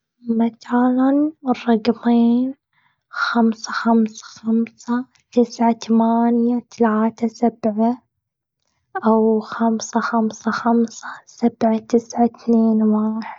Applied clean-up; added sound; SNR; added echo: none; none; none; none.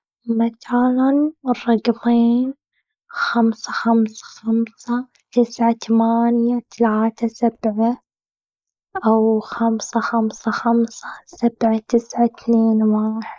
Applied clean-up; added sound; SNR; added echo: neural mask model Resemble Enhance denoiser.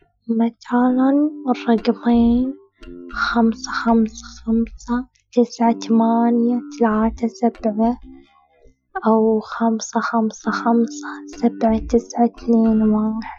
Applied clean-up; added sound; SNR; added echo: classical method Wiener filter.